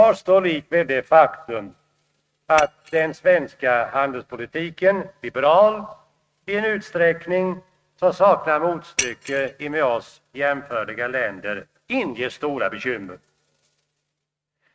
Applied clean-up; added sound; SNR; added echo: neural mask model RNNoise.